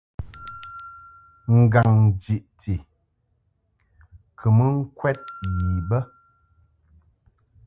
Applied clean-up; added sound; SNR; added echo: none; Bell; 9 dB; none.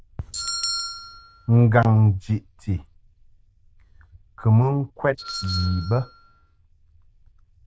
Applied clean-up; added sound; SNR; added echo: neural diffusion model UNIVERSE++.